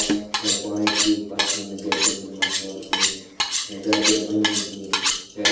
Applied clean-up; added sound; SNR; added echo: none; Cutlery, silverware; -3 dB; reverberation time 1.1 s.